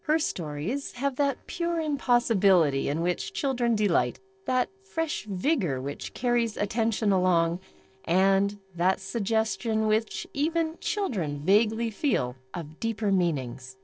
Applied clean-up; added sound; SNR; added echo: neural separator model SepFormer DNS4.